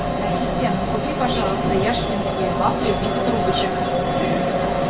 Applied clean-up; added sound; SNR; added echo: none; none; none; reverberation time 0.2 s.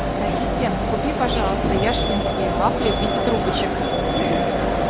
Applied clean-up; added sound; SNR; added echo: none; none; none; none.